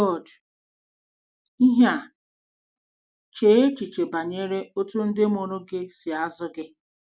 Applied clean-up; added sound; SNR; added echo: none; none; none; none.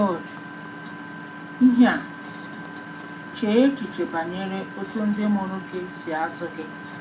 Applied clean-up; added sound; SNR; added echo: none; Engine; 12 dB; reverberation time 0.3 s.